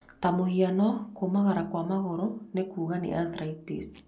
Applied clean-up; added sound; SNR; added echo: none; none; none; none.